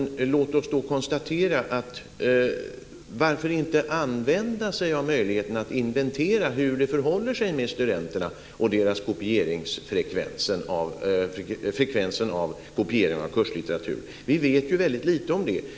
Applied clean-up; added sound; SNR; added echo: none; none; none; none.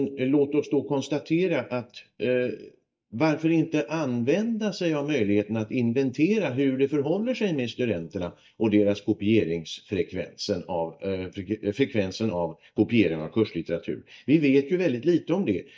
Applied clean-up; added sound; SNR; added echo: neural mask model DeepFilterNet 3.